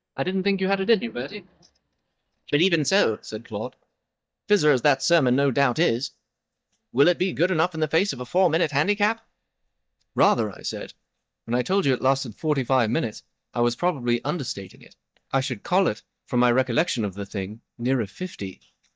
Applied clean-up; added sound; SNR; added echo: neural mask model DeepFilterNet 3.